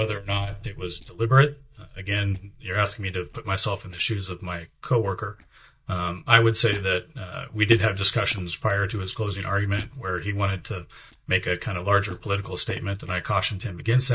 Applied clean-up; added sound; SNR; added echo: neural mask model DeepFilterNet 3.